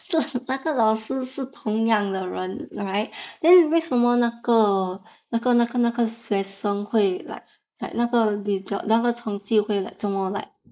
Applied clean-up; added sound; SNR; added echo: neural mask model Resemble Enhance denoiser.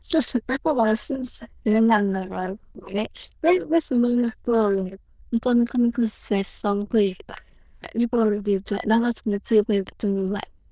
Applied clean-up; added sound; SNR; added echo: neural diffusion model UNIVERSE++.